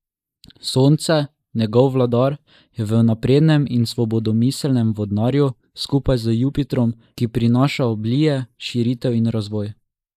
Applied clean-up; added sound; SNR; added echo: neural mask model Resemble Enhance denoiser.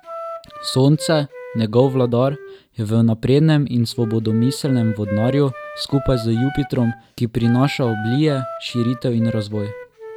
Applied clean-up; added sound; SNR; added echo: none; Wind instrument, woodwind instrument; 14 dB; none.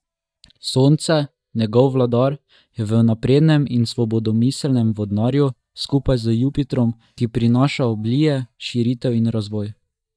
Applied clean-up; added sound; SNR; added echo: neural mask model DeepFilterNet 3.